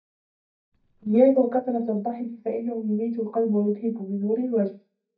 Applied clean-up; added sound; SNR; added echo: neural mask model DeepFilterNet 3.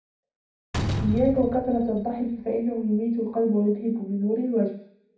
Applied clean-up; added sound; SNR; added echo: none; Slam; 8 dB; reverberation time 0.6 s.